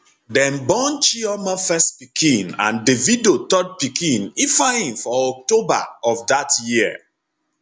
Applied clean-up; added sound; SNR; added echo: none; none; none; none.